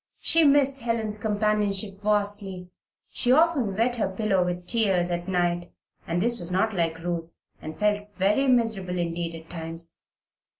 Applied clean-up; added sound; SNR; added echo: none; none; none; none.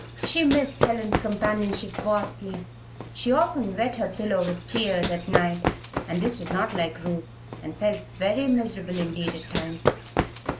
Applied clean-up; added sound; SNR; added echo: none; Run; 4 dB; none.